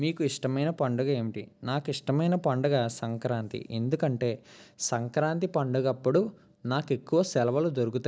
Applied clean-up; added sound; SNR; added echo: none; none; none; none.